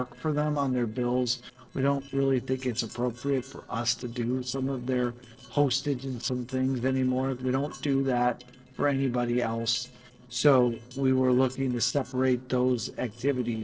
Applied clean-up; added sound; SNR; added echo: neural separator model SepFormer DNS4.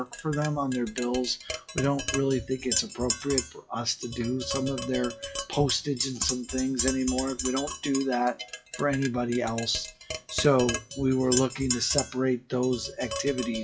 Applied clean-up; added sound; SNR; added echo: classical method WPE with log-MMSE.